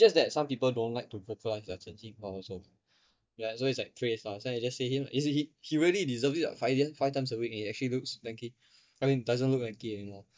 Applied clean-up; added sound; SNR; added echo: neural mask model DeepFilterNet 3.